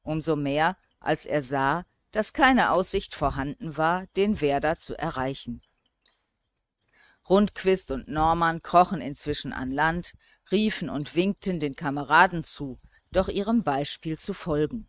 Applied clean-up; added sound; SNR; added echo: neural mask model RNNoise.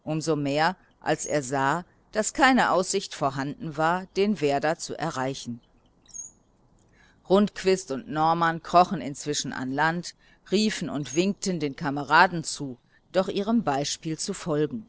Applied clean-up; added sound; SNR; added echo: neural separator model SepFormer DNS4.